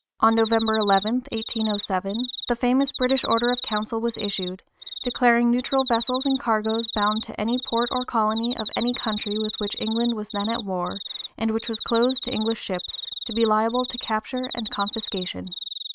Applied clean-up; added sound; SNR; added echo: neural mask model RNNoise.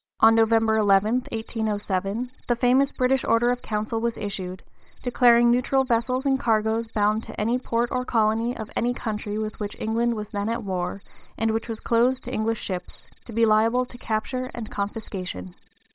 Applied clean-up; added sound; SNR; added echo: neural separator model SepFormer DNS4.